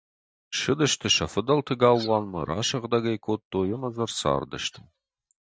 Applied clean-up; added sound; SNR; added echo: neural mask model DeepFilterNet 3.